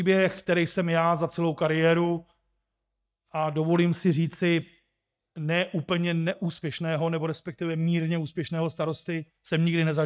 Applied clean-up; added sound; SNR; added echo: neural mask model DeepFilterNet 3.